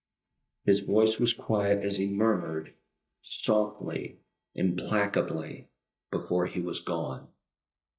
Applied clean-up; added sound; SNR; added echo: neural mask model DeepFilterNet 3.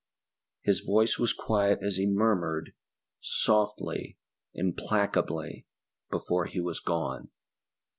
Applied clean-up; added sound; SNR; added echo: none; none; none; none.